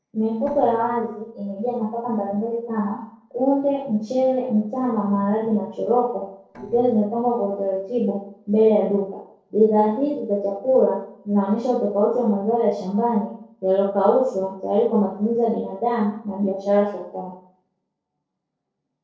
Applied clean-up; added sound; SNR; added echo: neural separator model SepFormer DNS4.